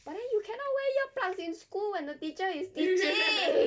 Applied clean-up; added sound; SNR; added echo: none; none; none; none.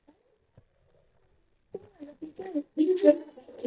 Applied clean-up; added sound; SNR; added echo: neural mask model DeepFilterNet 3.